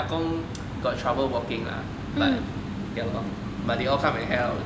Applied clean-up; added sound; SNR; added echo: none; Piano; 16 dB; none.